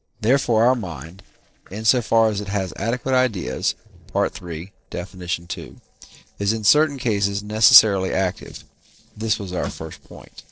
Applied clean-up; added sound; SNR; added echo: neural separator model SepFormer DNS4.